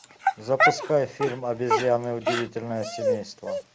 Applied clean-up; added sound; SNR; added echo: none; Dog; 0 dB; none.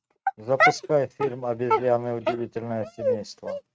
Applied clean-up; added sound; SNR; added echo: neural mask model RNNoise.